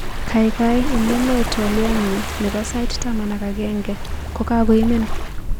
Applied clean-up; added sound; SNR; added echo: none; Waves, surf; 3 dB; none.